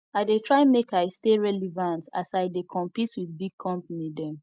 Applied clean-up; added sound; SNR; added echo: neural mask model DeepFilterNet 3.